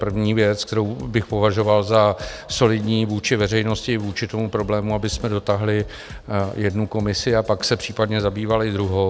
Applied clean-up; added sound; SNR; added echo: none; Drum / Drum kit; 20 dB; none.